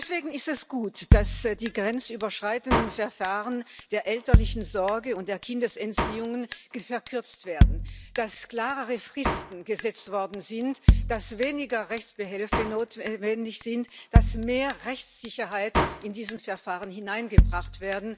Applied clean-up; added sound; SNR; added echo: none; Drum kit; -3 dB; none.